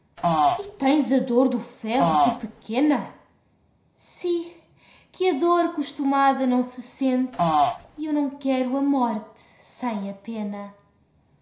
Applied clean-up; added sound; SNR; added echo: none; Fart; -2 dB; reverberation time 0.5 s.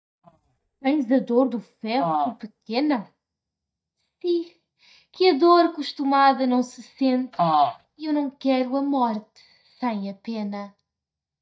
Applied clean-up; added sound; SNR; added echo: neural mask model DeepFilterNet 3.